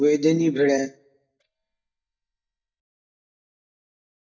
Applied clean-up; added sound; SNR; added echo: neural mask model DeepFilterNet 3.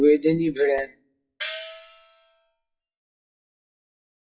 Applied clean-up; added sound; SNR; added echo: classical method WPE with log-MMSE.